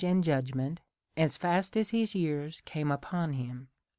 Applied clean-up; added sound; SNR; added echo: none; none; none; none.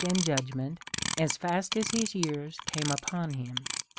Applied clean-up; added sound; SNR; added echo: none; Clock; 5 dB; none.